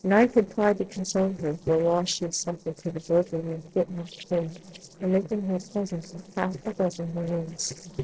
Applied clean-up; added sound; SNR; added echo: neural separator model SepFormer DNS4.